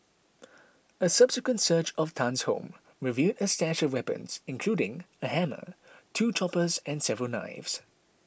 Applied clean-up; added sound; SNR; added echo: none; none; none; none.